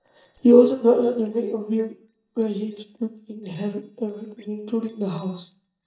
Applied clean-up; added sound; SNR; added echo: neural mask model DeepFilterNet 3.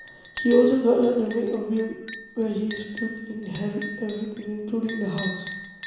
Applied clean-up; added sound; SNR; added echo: none; Chink, clink; 1 dB; reverberation time 1.0 s.